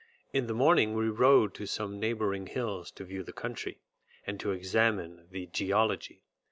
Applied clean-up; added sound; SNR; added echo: none; none; none; none.